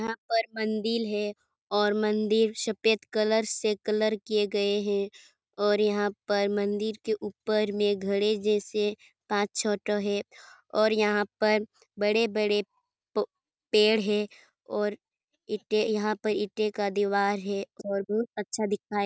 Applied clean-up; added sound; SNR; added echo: none; none; none; none.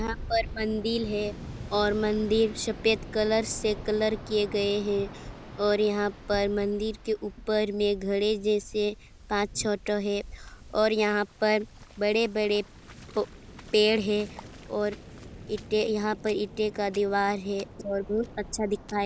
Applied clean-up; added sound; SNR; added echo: none; Waves, surf; 14 dB; none.